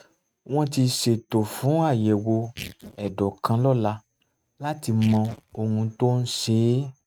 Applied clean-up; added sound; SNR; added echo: neural mask model RNNoise.